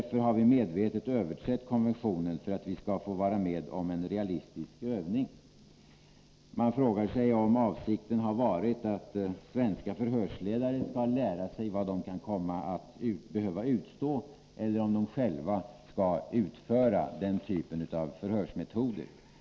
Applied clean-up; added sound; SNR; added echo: none; none; none; none.